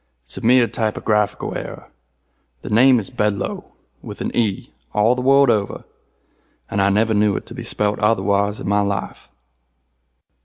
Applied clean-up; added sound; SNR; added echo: none; none; none; none.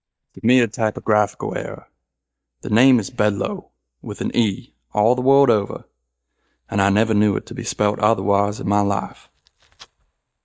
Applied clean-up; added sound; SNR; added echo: neural mask model DeepFilterNet 3.